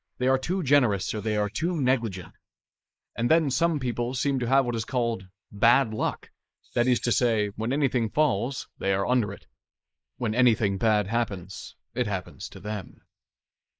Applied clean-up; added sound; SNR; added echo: neural mask model Resemble Enhance denoiser.